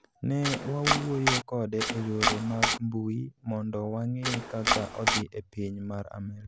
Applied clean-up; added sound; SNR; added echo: none; Domestic sounds, home sounds; -3 dB; none.